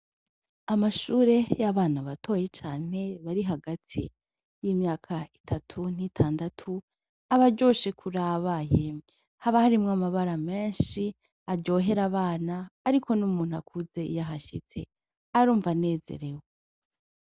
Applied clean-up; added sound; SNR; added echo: none; none; none; none.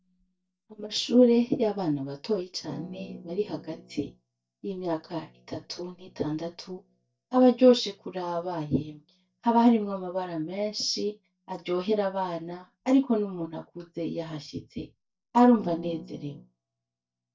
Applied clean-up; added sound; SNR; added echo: neural mask model DeepFilterNet 3.